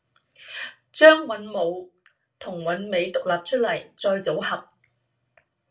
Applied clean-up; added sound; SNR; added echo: none; none; none; reverberation time 0.2 s.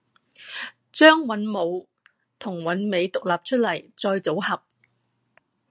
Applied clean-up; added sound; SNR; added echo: none; none; none; none.